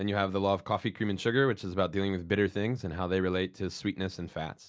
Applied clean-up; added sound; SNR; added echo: none; none; none; none.